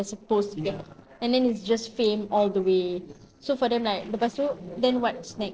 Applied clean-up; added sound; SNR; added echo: neural separator model SepFormer DNS4.